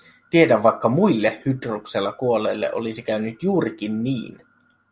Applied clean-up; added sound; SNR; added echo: none; none; none; none.